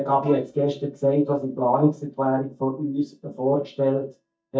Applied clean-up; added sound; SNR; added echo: neural mask model DeepFilterNet 3.